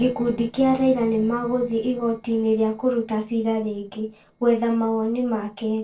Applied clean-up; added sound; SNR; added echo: neural separator model SepFormer DNS4.